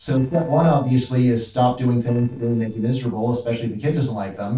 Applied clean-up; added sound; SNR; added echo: neural separator model SepFormer DNS4.